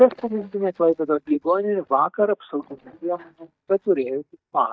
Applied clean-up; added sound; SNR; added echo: neural mask model DeepFilterNet 3.